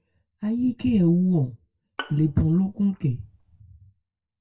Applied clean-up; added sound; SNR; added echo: none; Bowed string instrument; 18 dB; reverberation time 0.1 s.